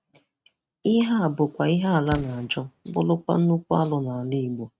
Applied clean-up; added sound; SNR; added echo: neural mask model RNNoise.